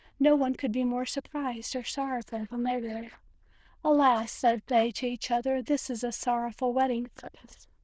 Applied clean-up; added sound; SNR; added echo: neural diffusion model UNIVERSE++.